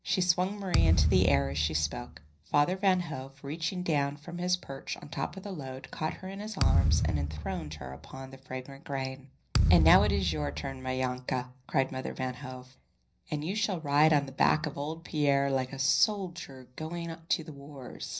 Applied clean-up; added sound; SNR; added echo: none; Thump, thud; -1 dB; reverberation time 0.5 s.